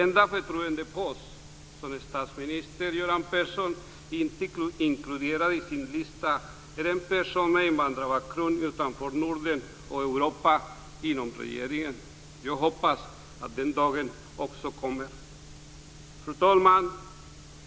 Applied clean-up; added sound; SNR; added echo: none; none; none; none.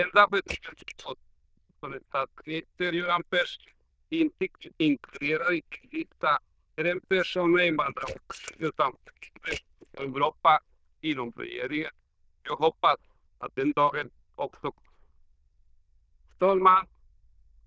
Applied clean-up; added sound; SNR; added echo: neural diffusion model UNIVERSE++.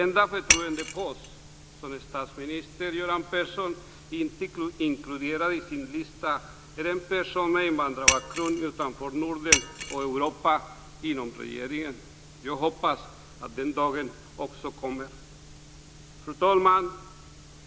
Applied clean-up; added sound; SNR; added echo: none; Shatter; -2 dB; none.